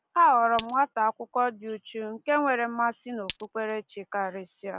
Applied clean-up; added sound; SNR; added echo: none; Glass; 12 dB; none.